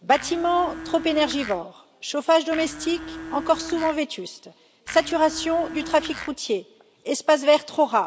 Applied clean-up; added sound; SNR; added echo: none; Domestic sounds, home sounds; 12 dB; none.